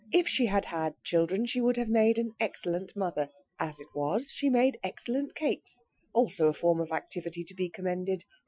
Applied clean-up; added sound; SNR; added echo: classical method Wiener filter.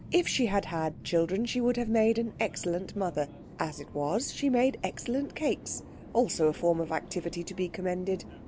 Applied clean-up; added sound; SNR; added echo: none; Subway, metro, underground; 16 dB; none.